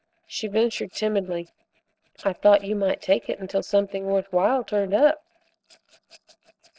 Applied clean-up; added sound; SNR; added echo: neural separator model SepFormer DNS4.